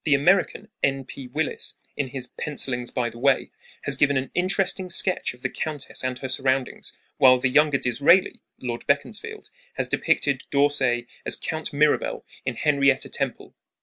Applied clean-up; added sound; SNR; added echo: none; none; none; none.